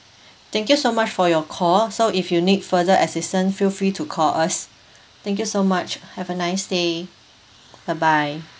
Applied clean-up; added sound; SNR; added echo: none; none; none; none.